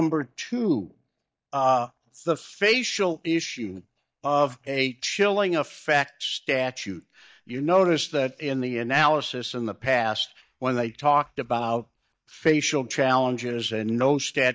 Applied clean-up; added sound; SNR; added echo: neural mask model DeepFilterNet 3.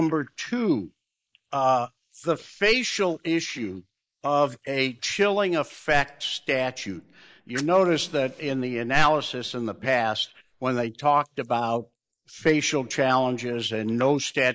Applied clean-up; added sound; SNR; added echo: neural mask model Resemble Enhance denoiser.